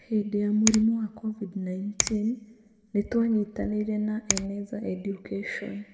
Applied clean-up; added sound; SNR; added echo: none; Finger snapping; 7 dB; reverberation time 1.0 s.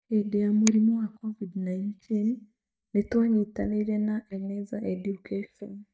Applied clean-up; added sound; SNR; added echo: neural mask model DeepFilterNet 3.